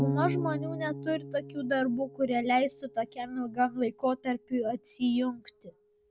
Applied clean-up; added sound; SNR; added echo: none; Bass guitar; 7 dB; none.